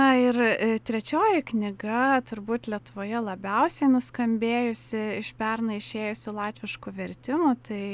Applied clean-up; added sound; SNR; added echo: none; none; none; none.